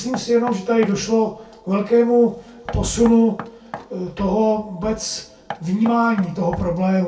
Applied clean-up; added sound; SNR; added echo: none; Knock; 18 dB; reverberation time 0.2 s.